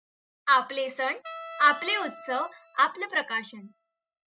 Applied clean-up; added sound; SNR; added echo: classical method spectral subtraction.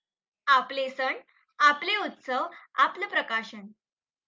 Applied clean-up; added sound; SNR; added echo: none; none; none; none.